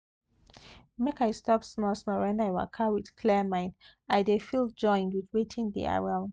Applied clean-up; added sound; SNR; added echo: none; none; none; none.